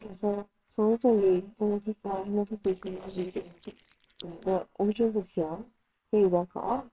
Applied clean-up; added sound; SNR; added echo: neural separator model SepFormer WHAMR!.